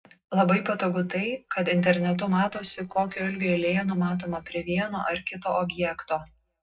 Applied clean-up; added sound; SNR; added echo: neural separator model SepFormer DNS4.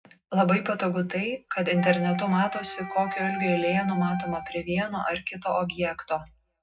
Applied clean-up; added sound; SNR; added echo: none; Wind instrument, woodwind instrument; 8 dB; reverberation time 0.3 s.